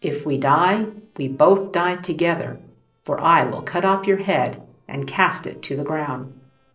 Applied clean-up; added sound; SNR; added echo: neural separator model SepFormer DNS4.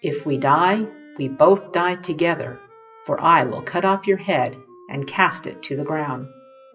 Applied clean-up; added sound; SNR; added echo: classical method WPE with log-MMSE.